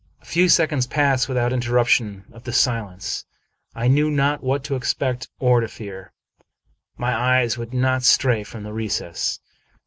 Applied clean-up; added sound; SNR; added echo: none; none; none; none.